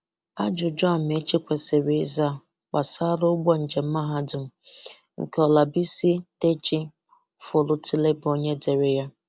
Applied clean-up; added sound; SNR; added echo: none; none; none; none.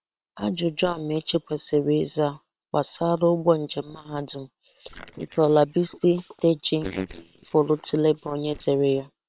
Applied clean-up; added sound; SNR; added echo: neural separator model SepFormer WHAM!.